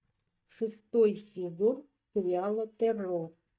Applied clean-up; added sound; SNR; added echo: neural mask model DeepFilterNet 3.